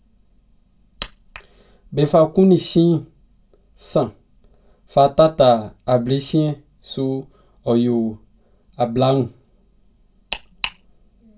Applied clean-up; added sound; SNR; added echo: none; none; none; reverberation time 0.2 s.